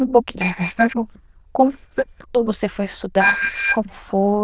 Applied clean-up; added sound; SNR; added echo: neural diffusion model UNIVERSE++.